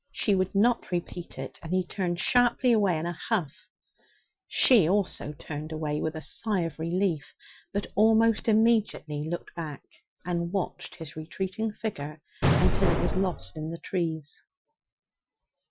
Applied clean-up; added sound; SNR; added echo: classical method Wiener filter.